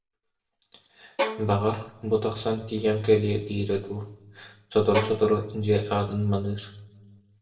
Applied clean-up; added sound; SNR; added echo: none; Bowed string instrument; 8 dB; reverberation time 0.6 s.